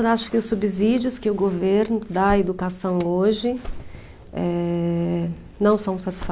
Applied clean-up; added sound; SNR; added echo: none; none; none; none.